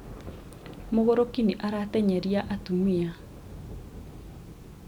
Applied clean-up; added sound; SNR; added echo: none; Thunder; 14 dB; none.